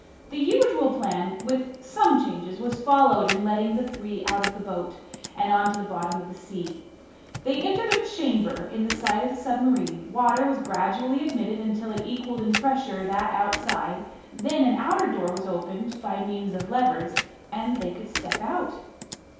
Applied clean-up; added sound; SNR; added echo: none; Computer keyboard; 11 dB; reverberation time 0.8 s.